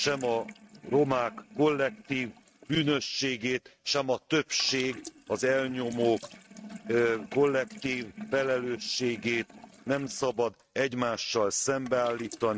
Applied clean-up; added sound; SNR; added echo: neural mask model RNNoise.